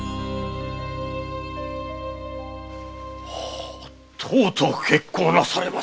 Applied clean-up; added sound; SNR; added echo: none; none; none; none.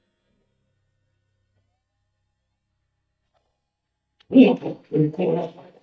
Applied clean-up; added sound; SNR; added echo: neural mask model DeepFilterNet 3.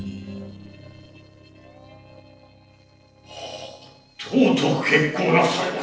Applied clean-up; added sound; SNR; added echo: neural separator model SepFormer DNS4.